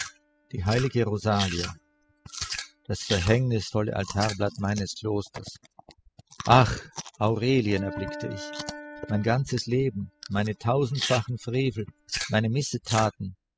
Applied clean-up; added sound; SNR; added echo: classical method spectral subtraction.